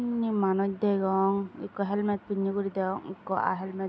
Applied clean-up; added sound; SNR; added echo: none; none; none; none.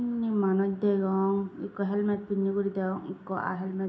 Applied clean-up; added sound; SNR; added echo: none; none; none; reverberation time 0.4 s.